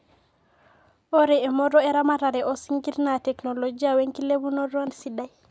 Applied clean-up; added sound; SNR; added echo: none; none; none; none.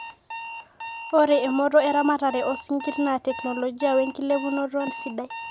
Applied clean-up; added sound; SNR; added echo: none; Alarm; 13 dB; none.